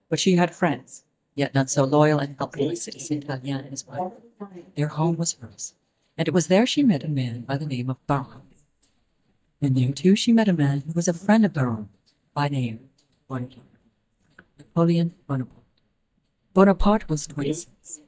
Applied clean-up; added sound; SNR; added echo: neural mask model DeepFilterNet 3.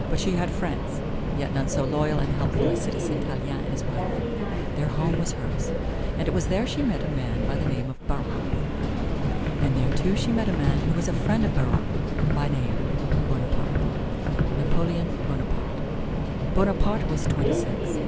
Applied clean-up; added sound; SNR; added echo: none; Subway, metro, underground; -3 dB; none.